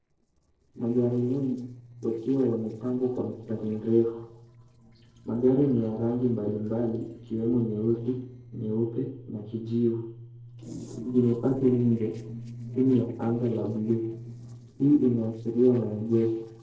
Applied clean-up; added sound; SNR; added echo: neural separator model SepFormer DNS4.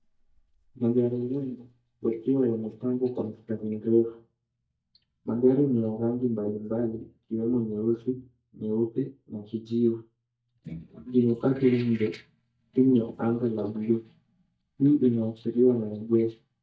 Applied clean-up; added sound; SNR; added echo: neural mask model DeepFilterNet 3.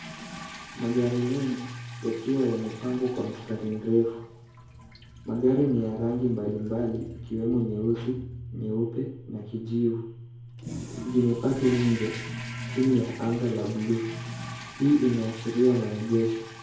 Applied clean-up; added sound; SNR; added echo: none; Toilet flush; 16 dB; reverberation time 2.2 s.